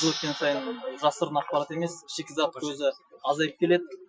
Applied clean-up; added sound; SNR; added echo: classical method Wiener filter.